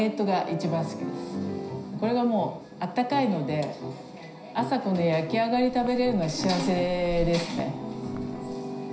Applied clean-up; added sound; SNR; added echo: none; Walk, footsteps; 14 dB; reverberation time 0.5 s.